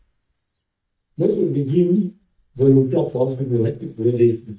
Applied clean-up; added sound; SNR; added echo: neural mask model DeepFilterNet 3.